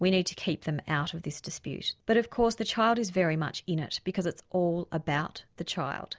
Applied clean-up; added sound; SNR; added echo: none; none; none; none.